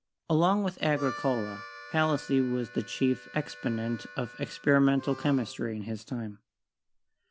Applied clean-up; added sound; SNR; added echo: none; Harmonica; 17 dB; none.